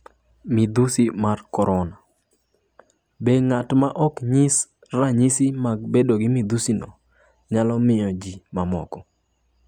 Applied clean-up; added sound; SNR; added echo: none; none; none; none.